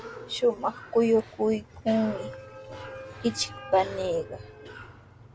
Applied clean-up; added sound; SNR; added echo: none; Cough; 19 dB; none.